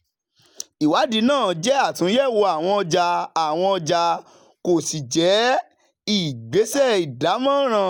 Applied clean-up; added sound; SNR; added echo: none; none; none; none.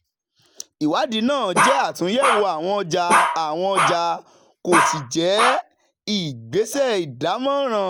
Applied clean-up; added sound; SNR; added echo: none; Bark; -1 dB; none.